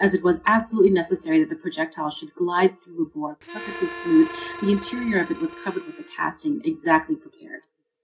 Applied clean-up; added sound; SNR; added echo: none; Harmonica; 14 dB; reverberation time 0.3 s.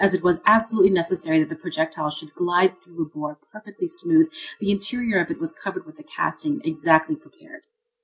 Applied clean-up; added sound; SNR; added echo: none; none; none; none.